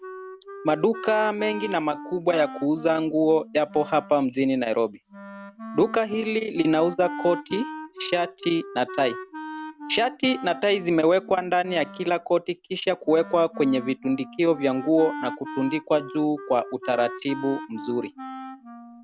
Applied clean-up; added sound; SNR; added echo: none; Wind instrument, woodwind instrument; 14 dB; none.